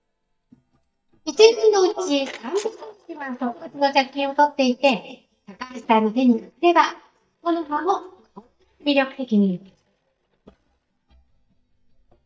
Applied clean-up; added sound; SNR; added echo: neural mask model DeepFilterNet 3.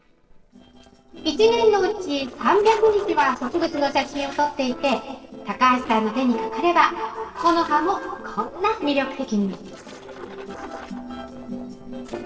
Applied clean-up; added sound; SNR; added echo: neural separator model SepFormer DNS4.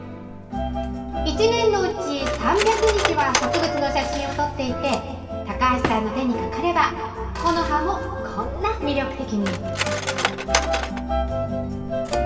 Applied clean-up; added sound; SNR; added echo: none; Cutlery, silverware; 9 dB; reverberation time 2.2 s.